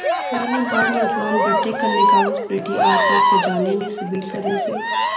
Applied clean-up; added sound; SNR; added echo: none; Cheering; -4 dB; reverberation time 0.9 s.